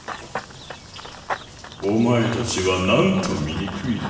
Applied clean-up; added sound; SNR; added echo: none; Run / Bird vocalization, bird call, bird song; 12 dB; reverberation time 1.2 s.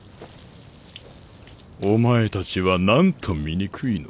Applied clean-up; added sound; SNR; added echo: none; none; none; none.